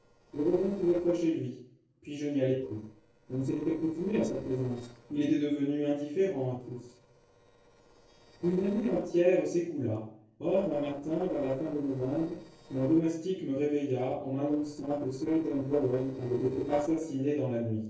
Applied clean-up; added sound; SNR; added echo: neural separator model SepFormer DNS4.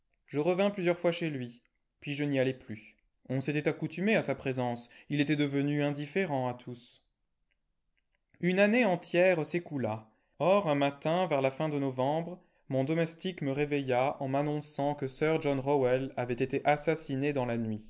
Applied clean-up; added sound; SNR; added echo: none; none; none; none.